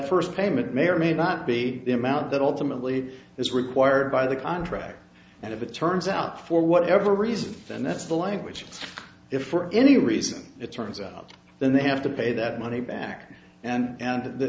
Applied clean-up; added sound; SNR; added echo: none; none; none; none.